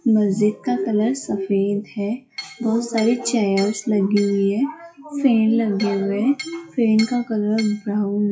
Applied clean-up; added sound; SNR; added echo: classical method WPE with log-MMSE.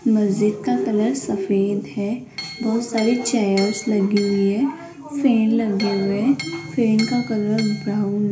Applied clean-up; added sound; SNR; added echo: none; Chink, clink; 15 dB; reverberation time 0.4 s.